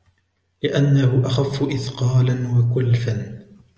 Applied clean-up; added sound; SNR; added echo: none; none; none; none.